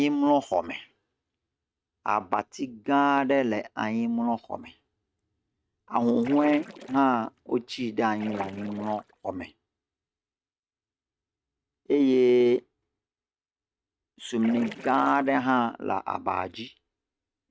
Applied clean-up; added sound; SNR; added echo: neural mask model RNNoise.